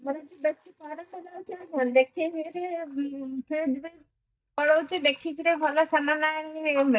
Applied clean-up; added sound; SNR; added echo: neural mask model DeepFilterNet 3.